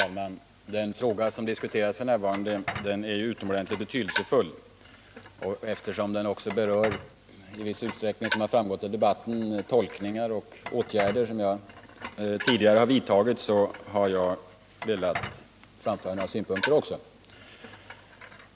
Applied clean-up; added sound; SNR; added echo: none; Dishes, pots, and pans; 11 dB; none.